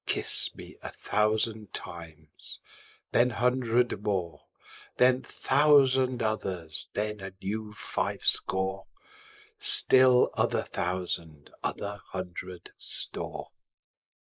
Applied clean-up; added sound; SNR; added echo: neural mask model Resemble Enhance denoiser.